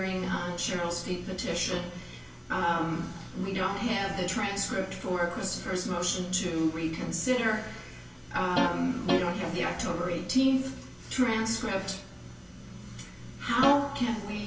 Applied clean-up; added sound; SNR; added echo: none; Guitar; 1 dB; reverberation time 0.3 s.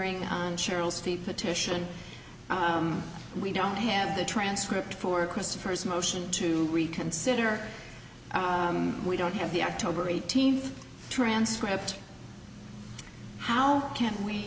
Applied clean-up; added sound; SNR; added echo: none; none; none; none.